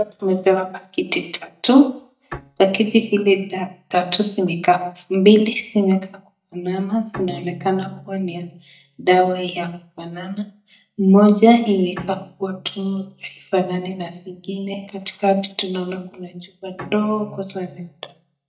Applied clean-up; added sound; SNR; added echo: neural mask model DeepFilterNet 3.